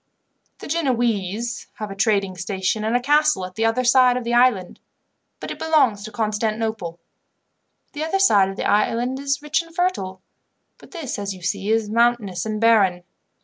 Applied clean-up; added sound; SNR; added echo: none; none; none; none.